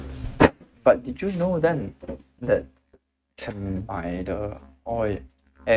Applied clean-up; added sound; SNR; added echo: neural mask model RNNoise.